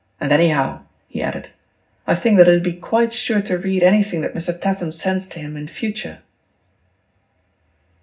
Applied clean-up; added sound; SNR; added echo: none; none; none; reverberation time 0.4 s.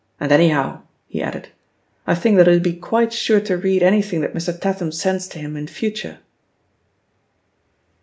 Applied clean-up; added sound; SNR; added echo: none; none; none; none.